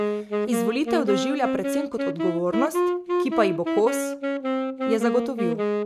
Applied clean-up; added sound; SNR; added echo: none; Wind instrument, woodwind instrument; 0 dB; none.